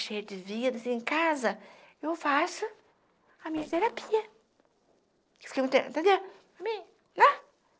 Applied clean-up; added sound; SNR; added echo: neural separator model SepFormer DNS4.